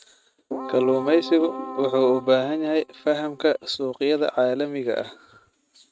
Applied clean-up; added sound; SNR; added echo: neural mask model RNNoise.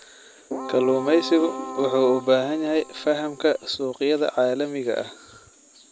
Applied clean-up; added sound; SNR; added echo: none; Keyboard (musical); 11 dB; none.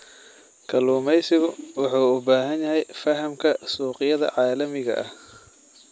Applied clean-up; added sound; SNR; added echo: none; none; none; none.